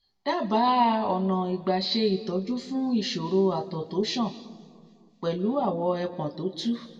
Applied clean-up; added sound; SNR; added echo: none; none; none; reverberation time 1.7 s.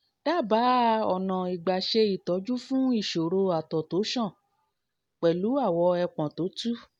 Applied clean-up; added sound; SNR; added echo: none; none; none; none.